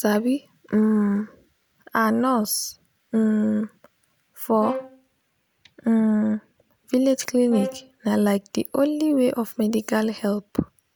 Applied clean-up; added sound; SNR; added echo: none; Brass instrument; 14 dB; none.